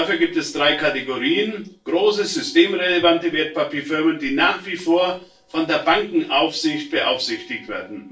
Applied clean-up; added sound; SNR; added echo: neural separator model SepFormer DNS4.